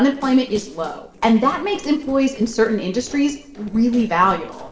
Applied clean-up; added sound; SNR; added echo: neural separator model SepFormer DNS4.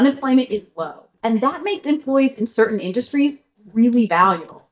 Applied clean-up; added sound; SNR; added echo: neural mask model DeepFilterNet 3.